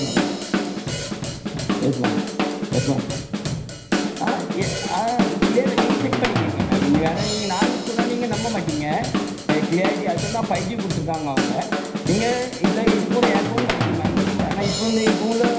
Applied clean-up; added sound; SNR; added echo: none; Drum / Drum kit; -2 dB; reverberation time 0.9 s.